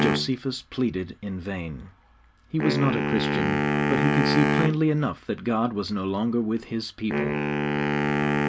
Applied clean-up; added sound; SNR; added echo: none; Wind instrument, woodwind instrument; 0 dB; none.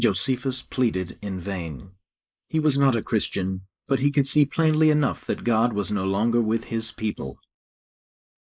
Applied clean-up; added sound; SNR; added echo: neural mask model Resemble Enhance denoiser.